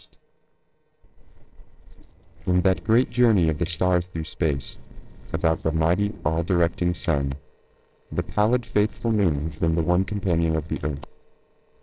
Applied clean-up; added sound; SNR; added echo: neural separator model SepFormer DNS4.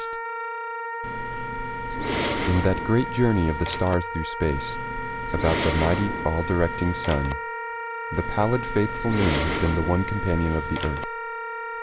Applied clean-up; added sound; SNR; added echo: none; Respiratory sounds + Wind instrument, woodwind instrument; 3 dB; none.